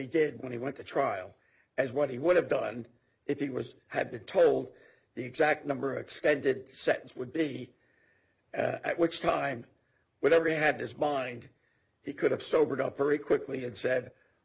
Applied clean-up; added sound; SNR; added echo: none; none; none; none.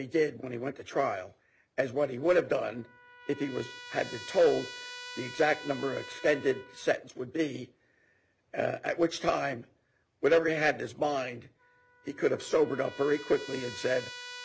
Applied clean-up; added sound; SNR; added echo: none; Trumpet; 18 dB; none.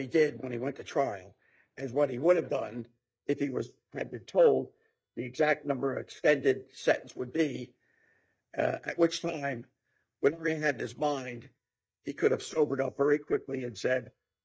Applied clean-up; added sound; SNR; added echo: neural mask model DeepFilterNet 3.